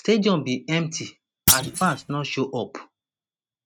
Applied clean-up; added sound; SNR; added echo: neural mask model RNNoise.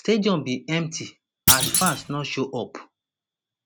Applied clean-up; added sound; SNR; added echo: none; Thump, thud; -3 dB; none.